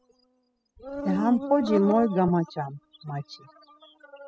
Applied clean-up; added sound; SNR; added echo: classical method spectral subtraction.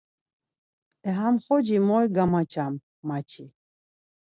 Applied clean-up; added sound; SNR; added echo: none; none; none; none.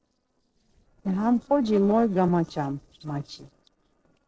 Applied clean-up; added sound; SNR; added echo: neural separator model SepFormer DNS4.